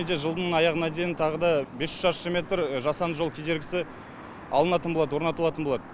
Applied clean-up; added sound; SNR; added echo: none; none; none; none.